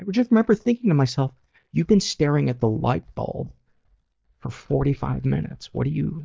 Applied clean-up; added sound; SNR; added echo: neural mask model DeepFilterNet 3.